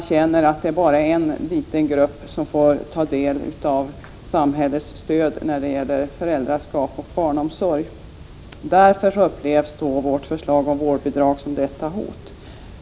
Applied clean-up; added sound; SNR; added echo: none; none; none; none.